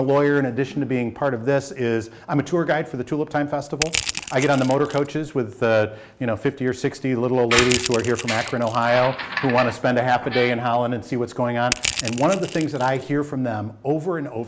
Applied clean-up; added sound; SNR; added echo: none; Crushing + Squeak; 6 dB; none.